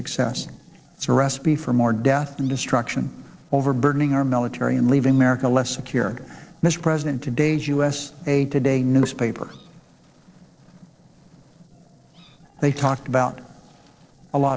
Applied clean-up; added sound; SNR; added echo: neural separator model SepFormer DNS4.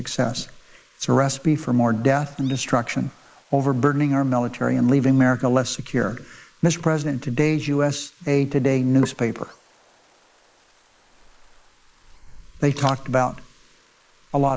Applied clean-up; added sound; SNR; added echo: neural mask model Resemble Enhance denoiser.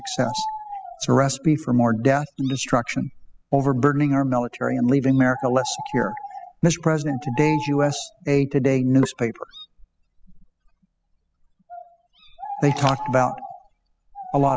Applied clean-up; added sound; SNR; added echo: classical method spectral subtraction.